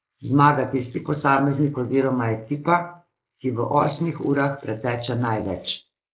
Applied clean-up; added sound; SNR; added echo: neural mask model Resemble Enhance denoiser.